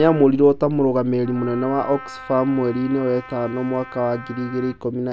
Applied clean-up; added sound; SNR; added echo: none; Wind instrument, woodwind instrument; 19 dB; none.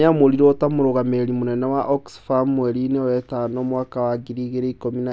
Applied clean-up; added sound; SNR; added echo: none; none; none; none.